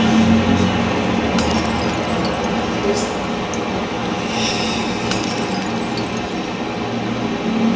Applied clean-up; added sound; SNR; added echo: none; Shatter / Crushing; 19 dB; reverberation time 1.9 s.